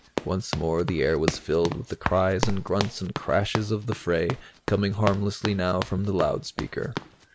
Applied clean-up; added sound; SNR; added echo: none; Run; 7 dB; none.